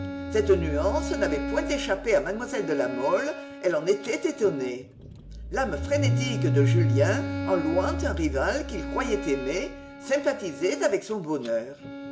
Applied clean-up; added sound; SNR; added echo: none; Bowed string instrument + Engine starting / Car; 3 dB; none.